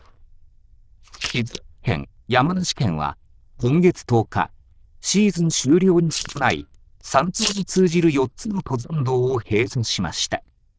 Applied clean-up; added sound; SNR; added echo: neural diffusion model UNIVERSE++.